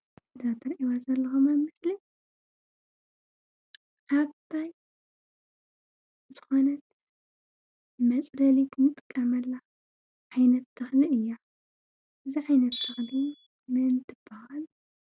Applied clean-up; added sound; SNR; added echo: none; Tools; 8 dB; none.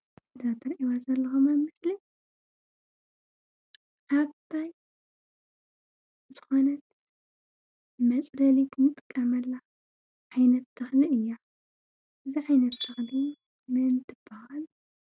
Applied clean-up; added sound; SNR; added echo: neural mask model RNNoise.